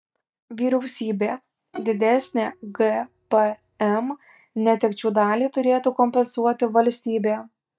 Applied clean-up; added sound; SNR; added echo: neural mask model DeepFilterNet 3.